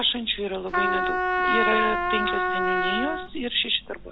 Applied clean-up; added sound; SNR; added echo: none; Trumpet; -2 dB; none.